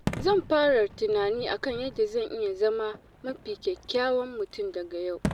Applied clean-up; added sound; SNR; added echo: none; Fireworks; 12 dB; none.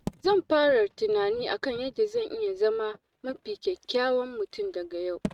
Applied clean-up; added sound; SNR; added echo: neural mask model RNNoise.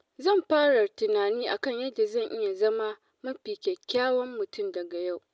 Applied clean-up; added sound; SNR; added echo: none; none; none; none.